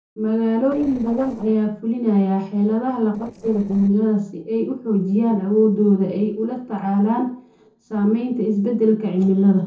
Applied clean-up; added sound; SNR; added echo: neural separator model SepFormer DNS4.